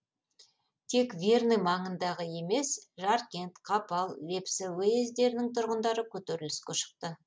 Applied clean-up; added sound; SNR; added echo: none; none; none; none.